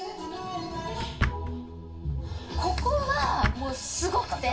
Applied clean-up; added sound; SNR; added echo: none; Drawer open or close; 5 dB; reverberation time 0.2 s.